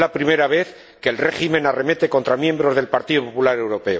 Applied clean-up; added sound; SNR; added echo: none; none; none; none.